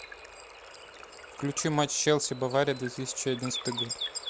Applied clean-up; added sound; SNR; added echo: none; Water / Bird; 9 dB; none.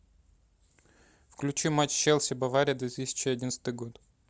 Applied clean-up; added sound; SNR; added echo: none; none; none; none.